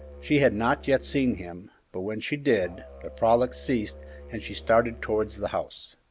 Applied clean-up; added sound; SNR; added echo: none; Musical instrument; 18 dB; none.